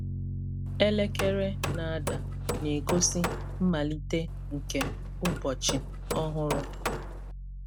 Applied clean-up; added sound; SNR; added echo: none; Hammer + Piano; 2 dB; none.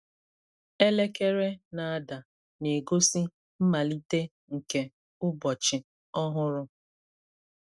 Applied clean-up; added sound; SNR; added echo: none; none; none; none.